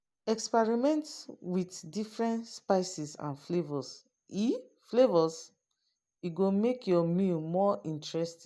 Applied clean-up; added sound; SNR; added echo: none; none; none; none.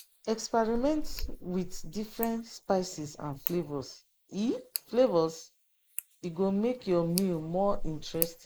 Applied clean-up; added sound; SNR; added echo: neural mask model Resemble Enhance denoiser.